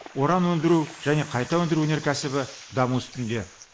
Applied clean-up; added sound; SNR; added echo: neural mask model Resemble Enhance denoiser.